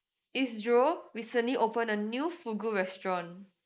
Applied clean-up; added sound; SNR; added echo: neural mask model Resemble Enhance denoiser.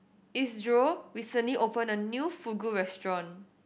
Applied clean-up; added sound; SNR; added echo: none; none; none; none.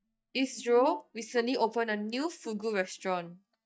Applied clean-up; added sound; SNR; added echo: neural mask model DeepFilterNet 3.